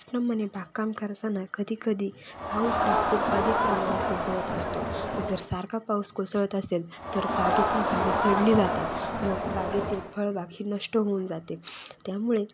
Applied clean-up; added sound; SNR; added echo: none; Crowd; -2 dB; none.